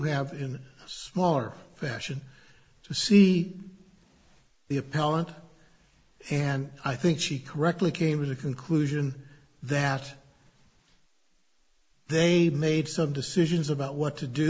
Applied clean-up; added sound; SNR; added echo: none; none; none; none.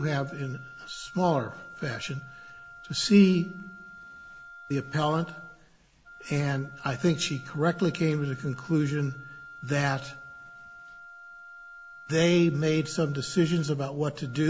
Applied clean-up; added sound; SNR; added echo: none; Wind instrument, woodwind instrument; 18 dB; none.